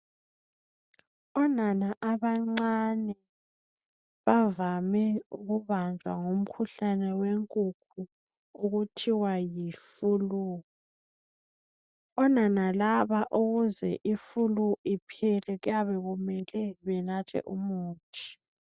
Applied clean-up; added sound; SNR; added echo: none; none; none; none.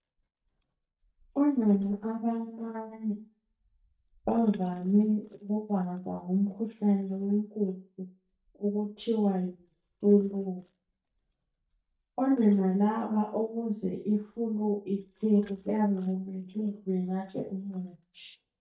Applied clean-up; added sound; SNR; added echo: neural mask model DeepFilterNet 3.